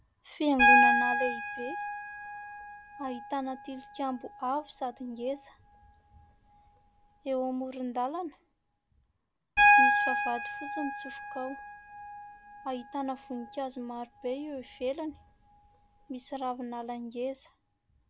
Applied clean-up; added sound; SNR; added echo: none; Piano; -5 dB; none.